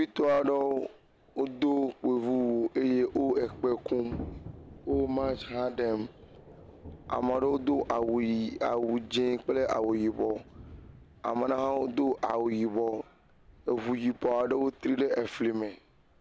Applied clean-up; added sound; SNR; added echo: none; Thunder / Rain; 19 dB; none.